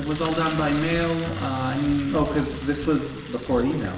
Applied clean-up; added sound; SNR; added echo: none; Engine; 15 dB; reverberation time 1.0 s.